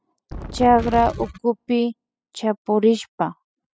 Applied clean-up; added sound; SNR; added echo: classical method spectral subtraction.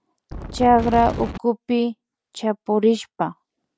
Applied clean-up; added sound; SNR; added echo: none; Wind; 8 dB; none.